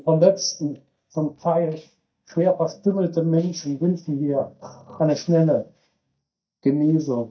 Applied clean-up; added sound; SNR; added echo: neural mask model DeepFilterNet 3.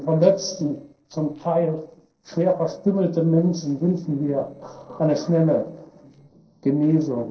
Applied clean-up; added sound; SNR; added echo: neural separator model SepFormer DNS4.